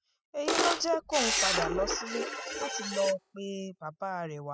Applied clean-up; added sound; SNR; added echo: classical method spectral subtraction.